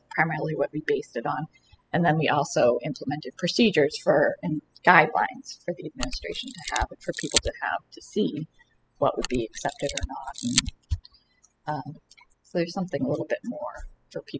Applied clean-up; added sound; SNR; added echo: classical method spectral subtraction.